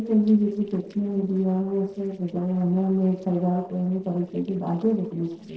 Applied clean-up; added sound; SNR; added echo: neural separator model SepFormer DNS4.